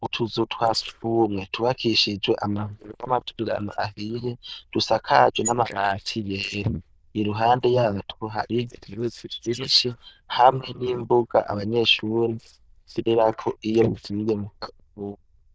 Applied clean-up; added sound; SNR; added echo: neural diffusion model UNIVERSE++.